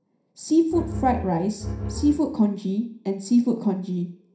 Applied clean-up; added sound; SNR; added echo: none; Bowed string instrument; 8 dB; reverberation time 0.5 s.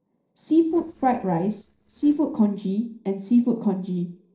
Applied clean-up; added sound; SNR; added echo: neural separator model SepFormer DNS4.